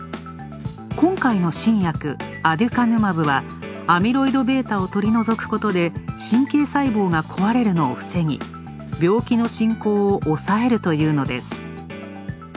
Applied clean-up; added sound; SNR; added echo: none; none; none; none.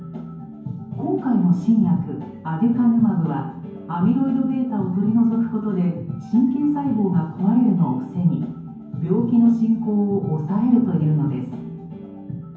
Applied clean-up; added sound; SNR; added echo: none; none; none; reverberation time 0.9 s.